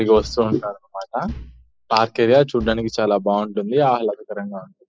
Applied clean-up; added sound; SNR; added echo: classical method spectral subtraction.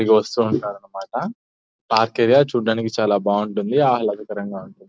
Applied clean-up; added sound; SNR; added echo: none; none; none; none.